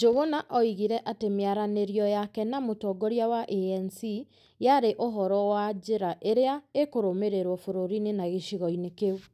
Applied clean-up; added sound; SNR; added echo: none; none; none; none.